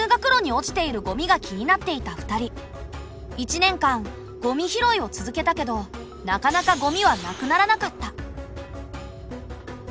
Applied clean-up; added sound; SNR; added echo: none; none; none; none.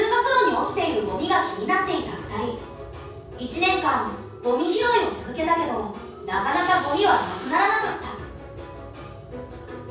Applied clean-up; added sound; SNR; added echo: none; none; none; reverberation time 0.6 s.